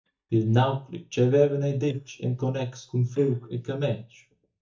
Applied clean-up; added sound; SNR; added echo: neural mask model DeepFilterNet 3.